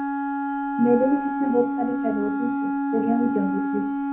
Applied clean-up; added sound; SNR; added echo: none; Wind instrument, woodwind instrument; 0 dB; reverberation time 0.3 s.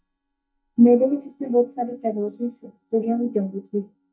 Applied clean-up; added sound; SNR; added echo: neural mask model DeepFilterNet 3.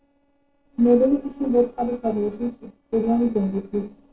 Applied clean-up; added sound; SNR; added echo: neural separator model SepFormer DNS4.